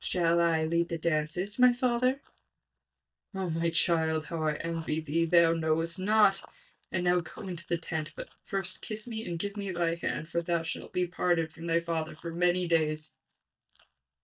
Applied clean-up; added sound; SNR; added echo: neural mask model DeepFilterNet 3.